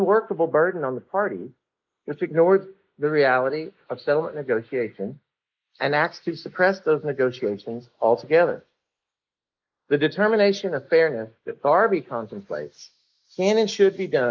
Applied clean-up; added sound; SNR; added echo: neural mask model Resemble Enhance denoiser.